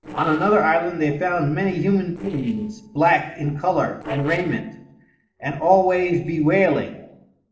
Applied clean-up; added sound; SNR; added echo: neural separator model SepFormer DNS4.